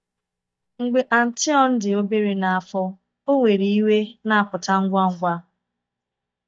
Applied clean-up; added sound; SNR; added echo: neural mask model DeepFilterNet 3.